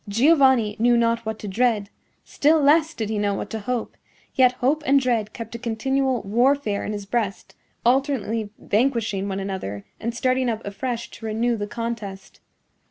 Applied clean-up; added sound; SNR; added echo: none; none; none; none.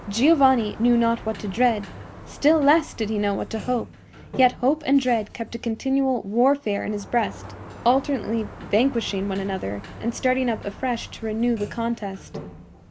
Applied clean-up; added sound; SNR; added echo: none; Sliding door; 16 dB; none.